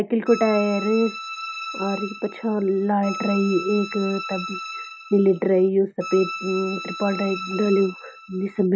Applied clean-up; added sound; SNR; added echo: none; Bowed string instrument; 11 dB; none.